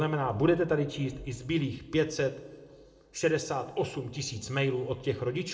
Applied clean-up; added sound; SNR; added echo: none; none; none; reverberation time 0.4 s.